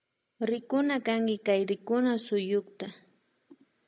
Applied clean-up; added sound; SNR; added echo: none; none; none; none.